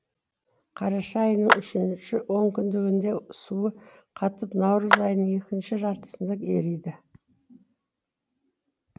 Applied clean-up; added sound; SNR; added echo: none; Clapping; 1 dB; none.